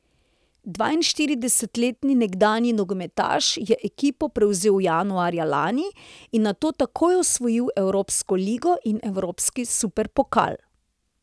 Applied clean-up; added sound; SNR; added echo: none; none; none; none.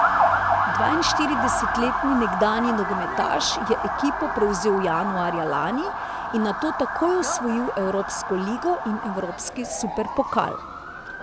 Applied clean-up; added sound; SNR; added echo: none; Motor vehicle (road) / Siren; 1 dB; none.